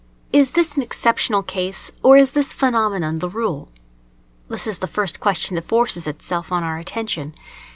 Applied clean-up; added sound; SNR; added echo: none; none; none; none.